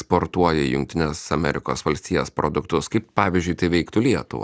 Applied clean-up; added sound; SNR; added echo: none; none; none; none.